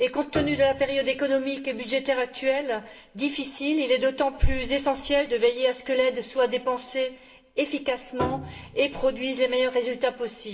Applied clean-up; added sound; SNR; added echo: none; Piano; 13 dB; reverberation time 0.7 s.